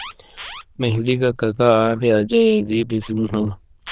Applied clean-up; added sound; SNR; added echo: neural diffusion model UNIVERSE++.